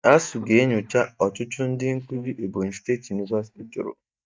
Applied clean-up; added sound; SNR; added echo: neural mask model DeepFilterNet 3.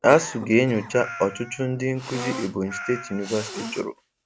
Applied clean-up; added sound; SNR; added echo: none; Meow + Cough; 12 dB; none.